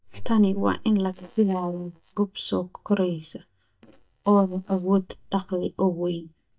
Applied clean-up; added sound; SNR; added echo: neural mask model DeepFilterNet 3.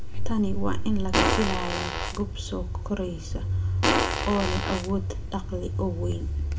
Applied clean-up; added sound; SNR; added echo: none; Fart; 1 dB; reverberation time 0.2 s.